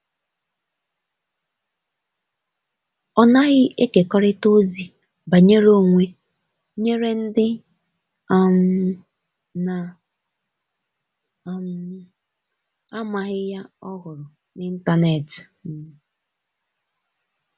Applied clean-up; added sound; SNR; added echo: none; none; none; none.